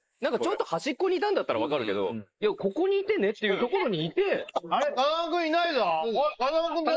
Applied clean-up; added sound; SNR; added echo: neural mask model Resemble Enhance denoiser.